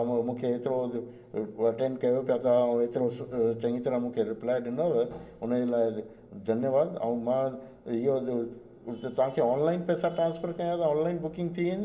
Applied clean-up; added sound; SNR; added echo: none; none; none; reverberation time 1.6 s.